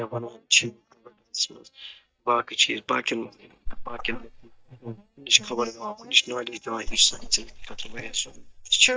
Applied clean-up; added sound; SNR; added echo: neural mask model DeepFilterNet 3.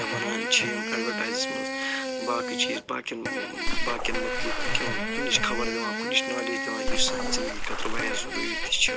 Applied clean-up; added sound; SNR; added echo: none; Water / Splash, splatter + Fart; -2 dB; none.